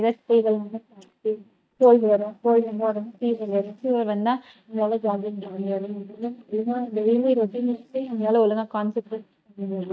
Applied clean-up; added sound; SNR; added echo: neural mask model DeepFilterNet 3.